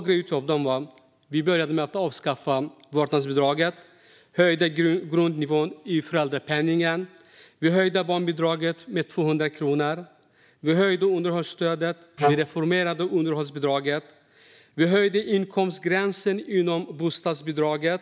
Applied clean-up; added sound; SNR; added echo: none; Wind instrument, woodwind instrument; 1 dB; none.